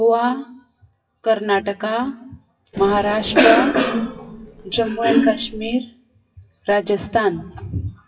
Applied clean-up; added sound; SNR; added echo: classical method WPE with log-MMSE.